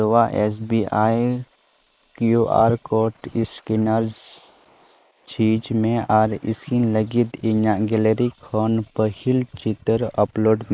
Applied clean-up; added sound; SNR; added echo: neural mask model Resemble Enhance denoiser.